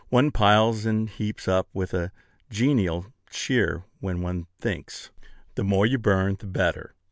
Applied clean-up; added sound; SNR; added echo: none; none; none; none.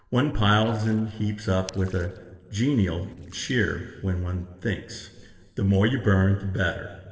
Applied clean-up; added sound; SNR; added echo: neural separator model SepFormer DNS4.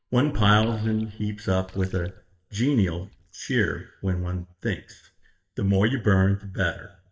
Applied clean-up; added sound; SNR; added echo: neural mask model DeepFilterNet 3.